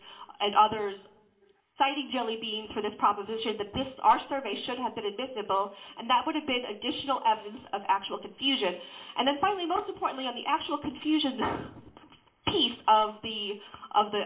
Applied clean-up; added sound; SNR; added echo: none; none; none; reverberation time 0.5 s.